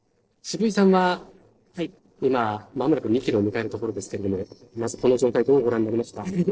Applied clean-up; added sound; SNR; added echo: neural separator model SepFormer DNS4.